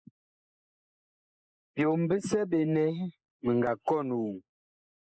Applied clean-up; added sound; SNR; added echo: neural mask model Resemble Enhance denoiser.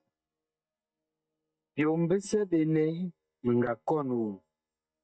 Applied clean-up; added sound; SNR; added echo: neural mask model DeepFilterNet 3.